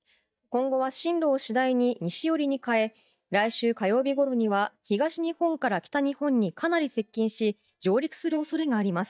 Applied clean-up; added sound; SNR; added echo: neural mask model DeepFilterNet 3.